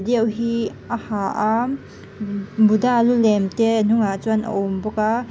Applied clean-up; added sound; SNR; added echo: none; none; none; none.